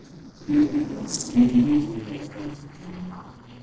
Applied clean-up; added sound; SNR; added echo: neural separator model SepFormer DNS4.